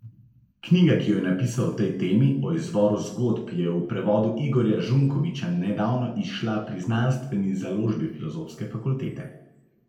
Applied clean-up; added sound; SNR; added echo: none; none; none; reverberation time 0.8 s.